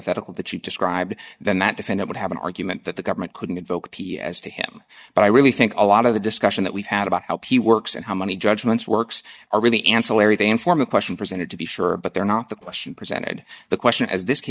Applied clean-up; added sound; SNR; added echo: neural mask model DeepFilterNet 3.